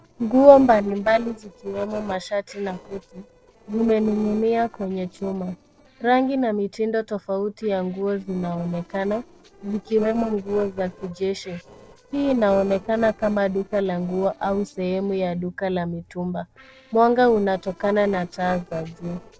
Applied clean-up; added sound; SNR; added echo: neural separator model SepFormer DNS4.